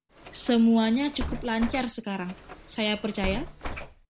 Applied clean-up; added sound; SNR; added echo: none; Bus; 10 dB; none.